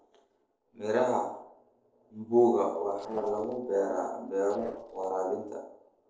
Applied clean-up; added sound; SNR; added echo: neural separator model SepFormer DNS4.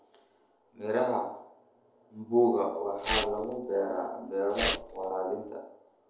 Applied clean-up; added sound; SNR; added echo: none; Tearing; 2 dB; reverberation time 2.1 s.